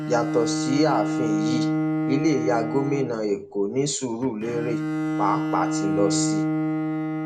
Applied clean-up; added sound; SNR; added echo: none; Bowed string instrument; 0 dB; none.